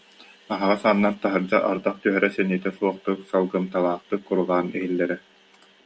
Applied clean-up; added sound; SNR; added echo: none; none; none; none.